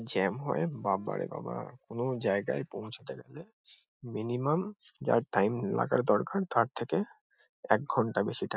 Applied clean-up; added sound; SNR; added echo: neural mask model DeepFilterNet 3.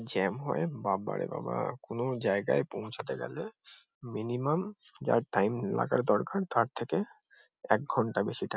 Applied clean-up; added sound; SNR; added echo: none; none; none; none.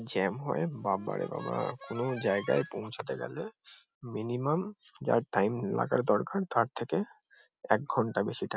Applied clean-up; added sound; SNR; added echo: none; Harmonica; 16 dB; none.